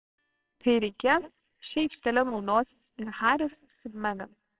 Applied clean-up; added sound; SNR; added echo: neural separator model SepFormer WHAMR!.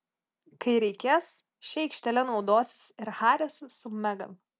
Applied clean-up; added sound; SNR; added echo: none; none; none; none.